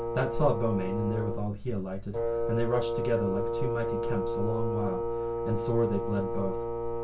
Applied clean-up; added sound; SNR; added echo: none; Wind instrument, woodwind instrument; 1 dB; reverberation time 0.2 s.